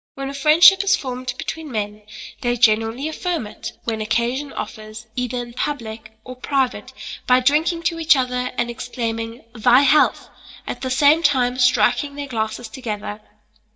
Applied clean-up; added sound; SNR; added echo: neural mask model DeepFilterNet 3.